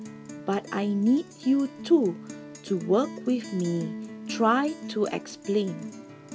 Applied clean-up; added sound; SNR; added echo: none; Guitar; 13 dB; none.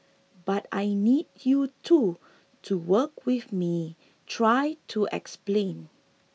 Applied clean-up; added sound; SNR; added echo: none; none; none; none.